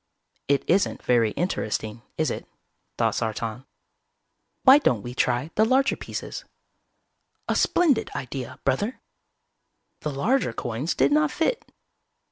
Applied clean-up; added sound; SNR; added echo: none; none; none; none.